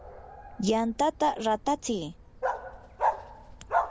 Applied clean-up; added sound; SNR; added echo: none; Bark; 3 dB; none.